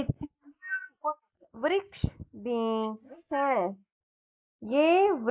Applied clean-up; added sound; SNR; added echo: neural mask model Resemble Enhance denoiser.